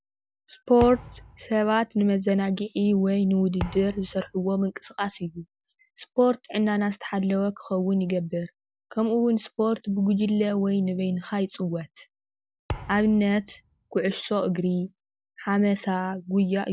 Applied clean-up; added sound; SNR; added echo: none; Thump, thud; 15 dB; none.